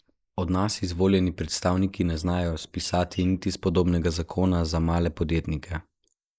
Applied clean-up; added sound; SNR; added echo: neural mask model Resemble Enhance denoiser.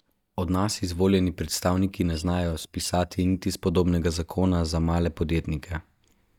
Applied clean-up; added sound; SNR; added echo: neural mask model DeepFilterNet 3.